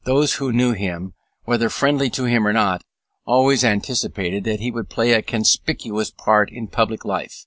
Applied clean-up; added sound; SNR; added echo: none; none; none; none.